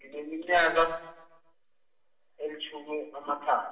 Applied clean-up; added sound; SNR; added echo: none; none; none; reverberation time 0.7 s.